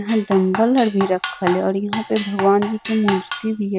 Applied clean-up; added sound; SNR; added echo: none; Drum kit; 9 dB; none.